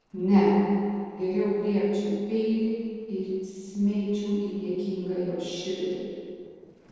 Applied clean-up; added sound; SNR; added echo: neural separator model SepFormer DNS4.